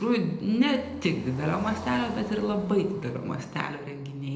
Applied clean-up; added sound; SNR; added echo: none; Car passing by; 16 dB; reverberation time 0.7 s.